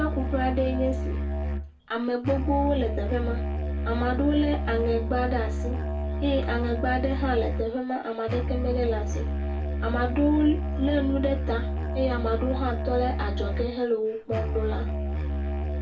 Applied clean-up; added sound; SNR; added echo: none; Musical instrument; 0 dB; reverberation time 0.2 s.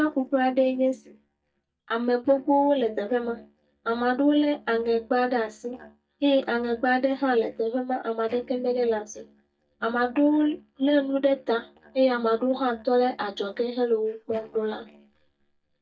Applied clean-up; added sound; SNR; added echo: neural mask model DeepFilterNet 3.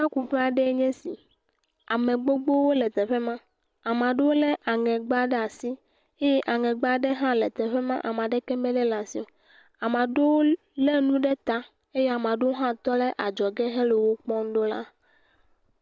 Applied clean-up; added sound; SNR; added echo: none; none; none; none.